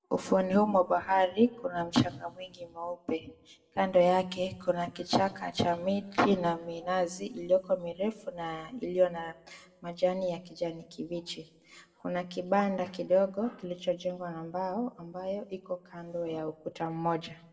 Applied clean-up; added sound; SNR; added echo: none; none; none; reverberation time 0.6 s.